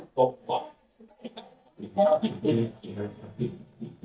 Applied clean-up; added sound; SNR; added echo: neural mask model DeepFilterNet 3.